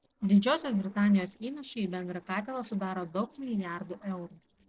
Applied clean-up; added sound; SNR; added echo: neural separator model SepFormer DNS4.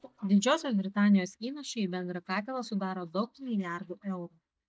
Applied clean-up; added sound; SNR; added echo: neural mask model DeepFilterNet 3.